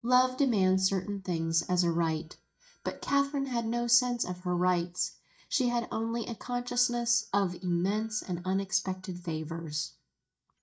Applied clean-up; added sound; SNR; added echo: neural mask model DeepFilterNet 3.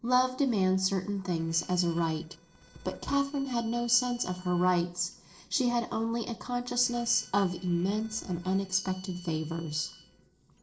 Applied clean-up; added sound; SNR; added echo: neural separator model SepFormer DNS4.